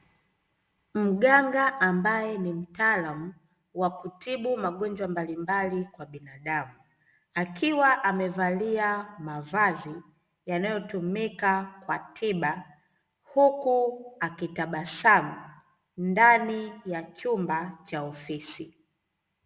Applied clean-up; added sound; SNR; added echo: none; none; none; none.